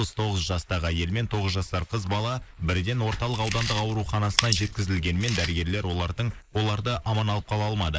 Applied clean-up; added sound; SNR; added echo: neural mask model Resemble Enhance denoiser.